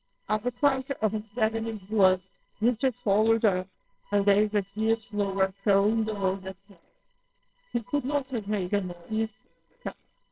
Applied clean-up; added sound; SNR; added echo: neural separator model SepFormer WHAMR!.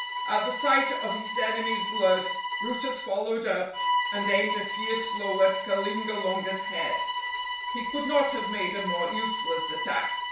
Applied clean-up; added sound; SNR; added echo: none; Bowed string instrument; 2 dB; reverberation time 0.5 s.